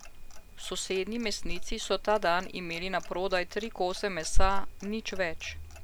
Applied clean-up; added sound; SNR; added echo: none; Clock; 16 dB; none.